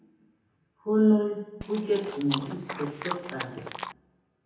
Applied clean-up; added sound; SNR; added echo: none; Chewing, mastication; 5 dB; reverberation time 0.9 s.